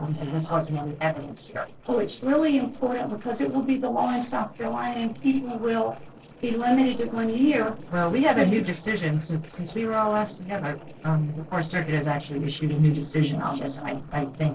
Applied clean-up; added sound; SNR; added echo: neural separator model SepFormer DNS4.